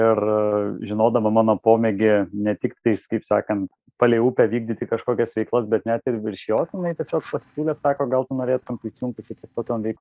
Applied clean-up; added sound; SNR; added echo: neural mask model DeepFilterNet 3.